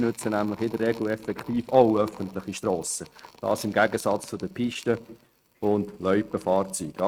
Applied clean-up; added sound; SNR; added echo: neural mask model RNNoise.